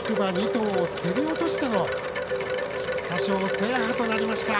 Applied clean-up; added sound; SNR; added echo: none; Wind chime; 1 dB; none.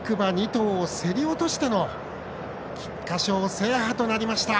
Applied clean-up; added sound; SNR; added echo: none; none; none; none.